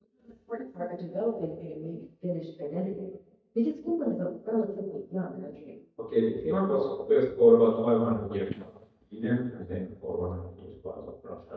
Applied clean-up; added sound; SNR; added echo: neural mask model DeepFilterNet 3.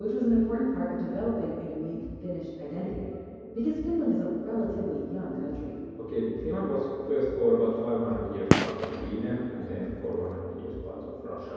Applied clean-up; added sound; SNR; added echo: none; Gunshot, gunfire; 1 dB; reverberation time 2.2 s.